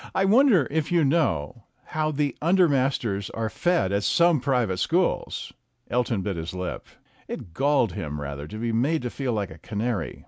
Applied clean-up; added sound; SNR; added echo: none; none; none; none.